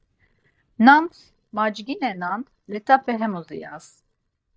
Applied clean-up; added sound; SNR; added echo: neural mask model DeepFilterNet 3.